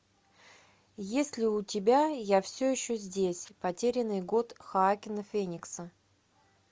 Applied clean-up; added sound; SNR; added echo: none; none; none; none.